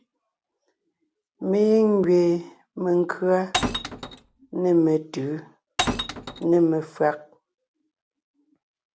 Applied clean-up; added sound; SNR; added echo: none; Glass; 5 dB; none.